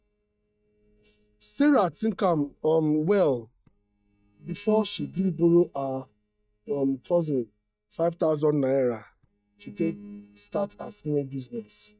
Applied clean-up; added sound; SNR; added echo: neural mask model DeepFilterNet 3.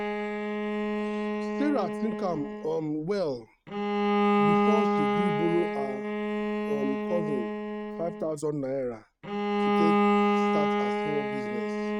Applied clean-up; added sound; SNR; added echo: neural mask model RNNoise.